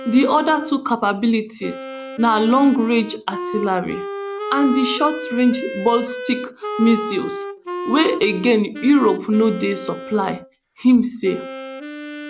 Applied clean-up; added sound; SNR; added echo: none; Wind instrument, woodwind instrument; 11 dB; none.